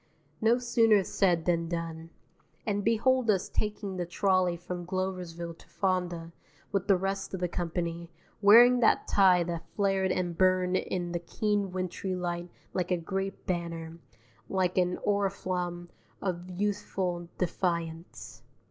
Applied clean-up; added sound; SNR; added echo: none; none; none; none.